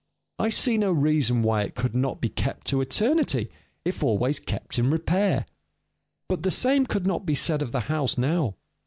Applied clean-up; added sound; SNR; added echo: none; none; none; none.